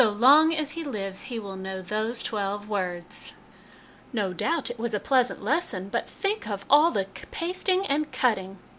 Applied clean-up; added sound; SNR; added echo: none; none; none; none.